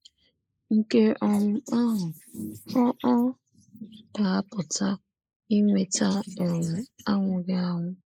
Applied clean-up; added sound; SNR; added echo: neural mask model Resemble Enhance denoiser.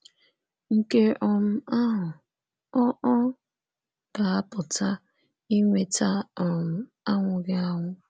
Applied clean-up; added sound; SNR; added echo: none; none; none; none.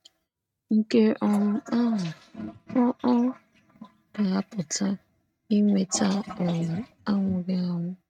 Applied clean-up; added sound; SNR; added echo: neural mask model RNNoise.